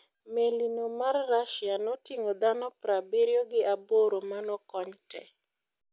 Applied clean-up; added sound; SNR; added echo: none; none; none; none.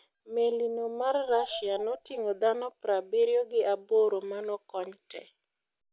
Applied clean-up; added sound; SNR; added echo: none; Bird vocalization, bird call, bird song; 16 dB; none.